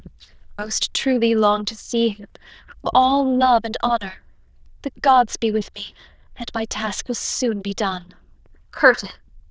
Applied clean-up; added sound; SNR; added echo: neural diffusion model UNIVERSE++.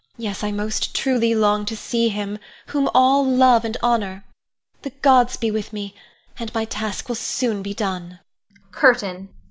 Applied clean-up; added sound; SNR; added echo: none; none; none; none.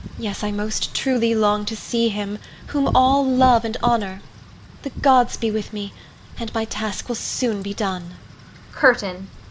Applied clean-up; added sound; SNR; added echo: none; Wind / Rain; 14 dB; none.